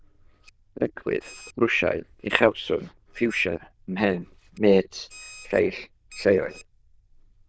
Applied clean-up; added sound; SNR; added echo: neural diffusion model UNIVERSE++.